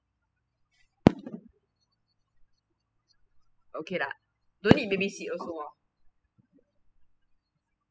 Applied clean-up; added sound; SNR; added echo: classical method spectral subtraction.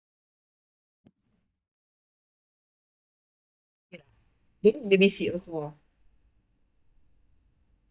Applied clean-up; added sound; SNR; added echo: neural mask model DeepFilterNet 3.